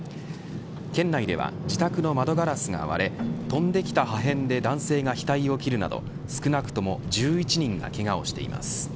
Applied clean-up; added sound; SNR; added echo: none; Keyboard (musical); 17 dB; none.